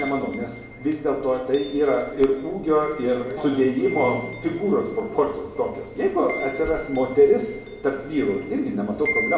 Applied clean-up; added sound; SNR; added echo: none; Wind chime; 11 dB; reverberation time 1.4 s.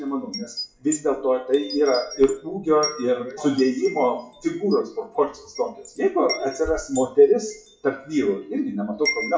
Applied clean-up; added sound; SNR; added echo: classical method WPE with log-MMSE.